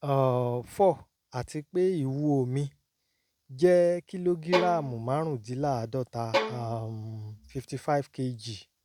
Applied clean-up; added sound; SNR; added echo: none; Bowed string instrument; 6 dB; none.